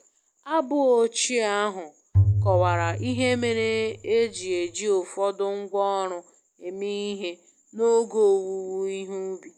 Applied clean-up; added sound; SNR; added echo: none; Bowed string instrument; 1 dB; none.